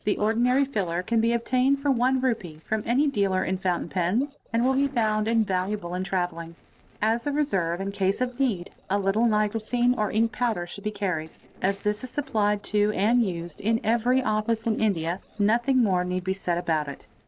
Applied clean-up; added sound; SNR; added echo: neural separator model SepFormer DNS4.